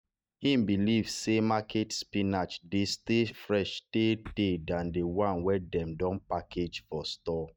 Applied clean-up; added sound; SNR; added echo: neural mask model DeepFilterNet 3.